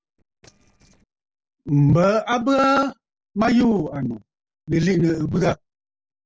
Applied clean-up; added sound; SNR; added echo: neural separator model SepFormer DNS4.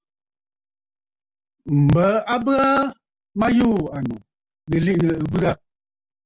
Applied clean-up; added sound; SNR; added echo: none; none; none; none.